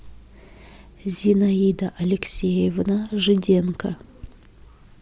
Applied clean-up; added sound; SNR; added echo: none; none; none; none.